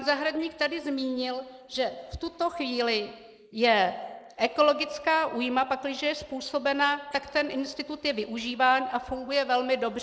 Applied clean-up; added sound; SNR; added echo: neural mask model Resemble Enhance denoiser.